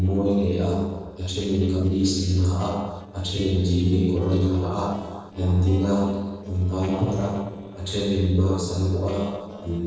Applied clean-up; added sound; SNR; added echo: neural separator model SepFormer DNS4.